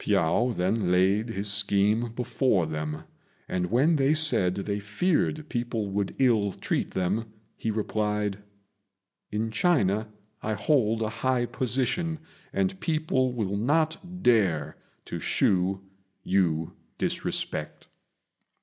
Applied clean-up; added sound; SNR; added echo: none; none; none; none.